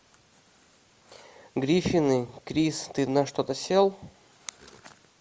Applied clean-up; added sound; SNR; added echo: none; none; none; none.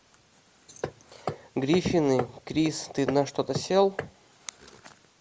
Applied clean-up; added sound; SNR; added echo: none; Hammer; 9 dB; none.